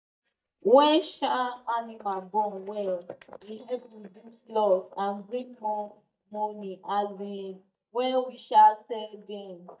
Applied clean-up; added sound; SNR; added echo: neural mask model DeepFilterNet 3.